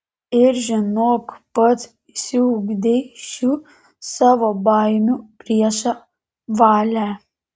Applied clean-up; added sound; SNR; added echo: none; none; none; none.